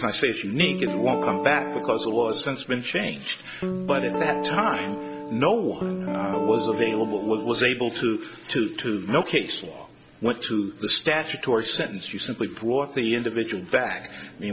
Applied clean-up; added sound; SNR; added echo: none; Guitar; 4 dB; none.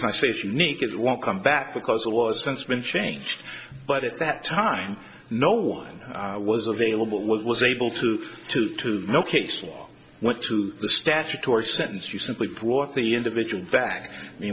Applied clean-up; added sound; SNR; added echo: none; none; none; none.